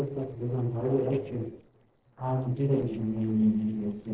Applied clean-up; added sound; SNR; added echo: neural separator model SepFormer DNS4.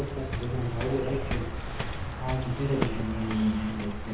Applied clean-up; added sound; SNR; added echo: none; Waves, surf; 2 dB; reverberation time 0.8 s.